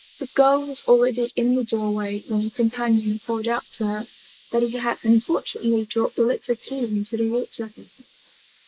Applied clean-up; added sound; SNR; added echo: neural mask model Resemble Enhance denoiser.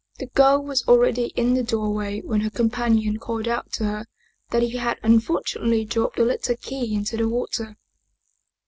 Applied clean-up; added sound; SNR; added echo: none; none; none; none.